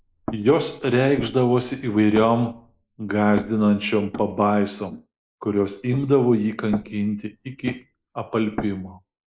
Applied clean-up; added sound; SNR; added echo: neural mask model Resemble Enhance denoiser.